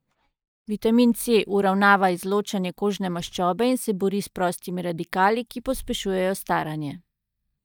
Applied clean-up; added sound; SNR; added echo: neural mask model DeepFilterNet 3.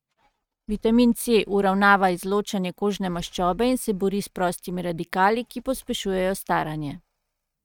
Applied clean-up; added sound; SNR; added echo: neural mask model RNNoise.